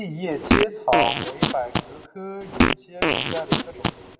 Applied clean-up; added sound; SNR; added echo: none; Fart; -5 dB; reverberation time 1.4 s.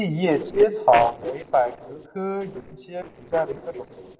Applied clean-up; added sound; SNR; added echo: neural separator model SepFormer DNS4.